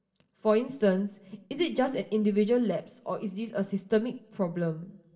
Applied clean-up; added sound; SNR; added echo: none; none; none; reverberation time 0.8 s.